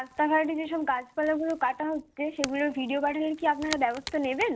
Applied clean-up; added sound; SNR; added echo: none; Crack / Crackle; 16 dB; none.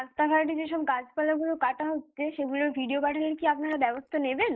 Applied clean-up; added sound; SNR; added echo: neural mask model Resemble Enhance denoiser.